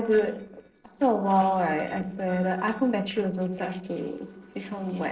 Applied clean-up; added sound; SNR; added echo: neural separator model SepFormer DNS4.